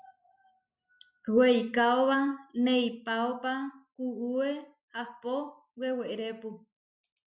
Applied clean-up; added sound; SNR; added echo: none; none; none; none.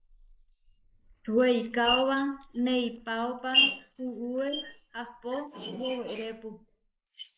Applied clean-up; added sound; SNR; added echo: neural mask model Resemble Enhance denoiser.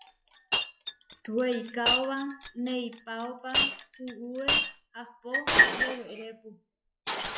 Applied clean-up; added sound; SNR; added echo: classical method log-MMSE.